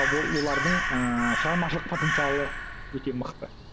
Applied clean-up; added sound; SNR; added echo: none; Crow; 0 dB; none.